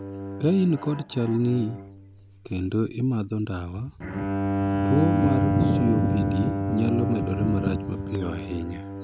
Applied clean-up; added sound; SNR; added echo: none; Bowed string instrument; 3 dB; none.